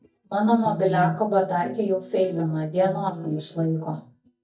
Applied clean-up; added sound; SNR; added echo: neural mask model DeepFilterNet 3.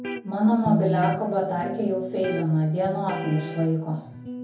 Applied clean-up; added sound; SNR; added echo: none; Electric guitar; 7 dB; reverberation time 0.6 s.